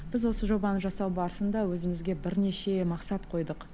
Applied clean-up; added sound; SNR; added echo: none; Thunder / Rain; 11 dB; none.